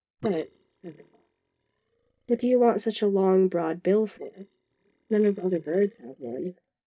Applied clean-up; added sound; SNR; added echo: neural mask model DeepFilterNet 3.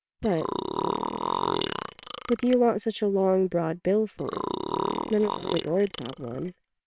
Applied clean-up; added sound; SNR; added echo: neural separator model SepFormer WHAMR!.